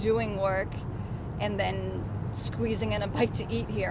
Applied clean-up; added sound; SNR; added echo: none; none; none; none.